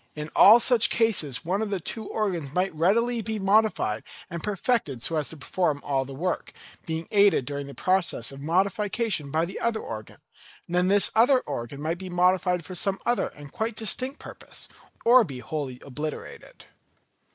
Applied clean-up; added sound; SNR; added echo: neural mask model Resemble Enhance denoiser.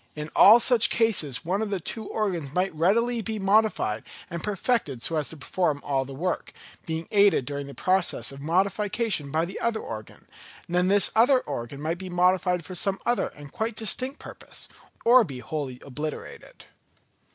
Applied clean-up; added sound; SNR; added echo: none; none; none; none.